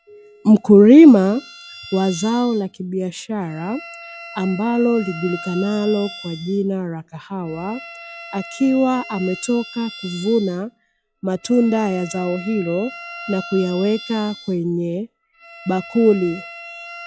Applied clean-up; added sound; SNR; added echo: classical method log-MMSE.